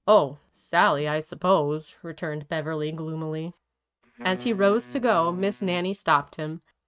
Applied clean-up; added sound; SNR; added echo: neural mask model RNNoise.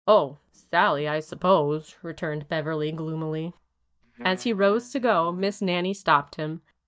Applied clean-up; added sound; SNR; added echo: neural mask model DeepFilterNet 3.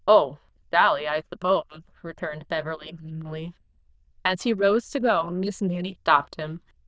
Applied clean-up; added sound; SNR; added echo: neural diffusion model UNIVERSE++.